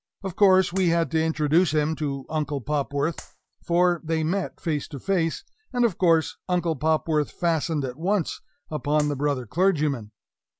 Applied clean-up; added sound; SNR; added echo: none; Clapping; 19 dB; none.